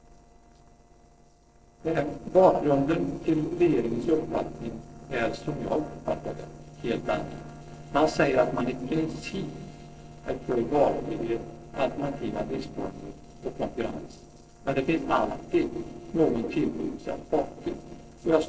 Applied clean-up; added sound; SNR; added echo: neural separator model SepFormer DNS4.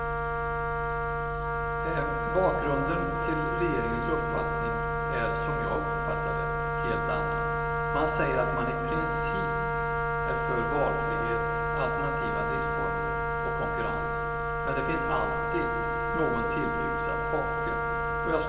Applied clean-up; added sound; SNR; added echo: none; Wind instrument, woodwind instrument; -2 dB; reverberation time 2.9 s.